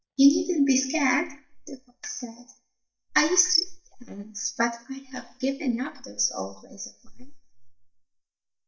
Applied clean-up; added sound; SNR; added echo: neural mask model DeepFilterNet 3.